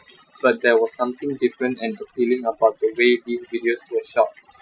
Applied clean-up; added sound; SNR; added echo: classical method Wiener filter.